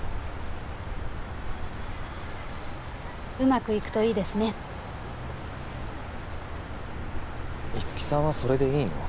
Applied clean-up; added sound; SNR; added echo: none; Motor vehicle (road); 3 dB; none.